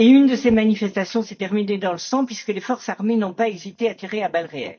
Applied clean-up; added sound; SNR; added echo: neural mask model DeepFilterNet 3.